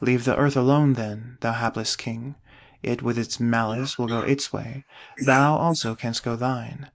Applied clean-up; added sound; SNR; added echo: neural mask model Resemble Enhance denoiser.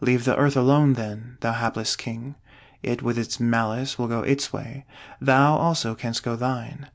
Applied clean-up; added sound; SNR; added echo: none; none; none; none.